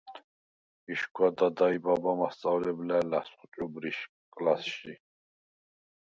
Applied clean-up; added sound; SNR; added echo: none; none; none; none.